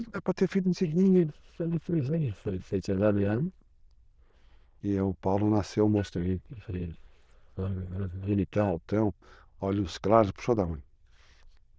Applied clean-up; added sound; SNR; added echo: neural diffusion model UNIVERSE++.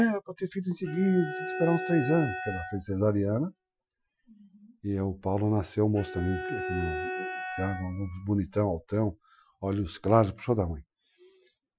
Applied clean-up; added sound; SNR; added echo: classical method Wiener filter.